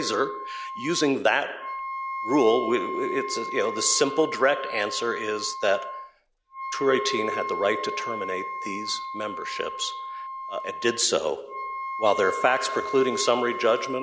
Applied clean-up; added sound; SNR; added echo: none; Wind instrument, woodwind instrument; 7 dB; none.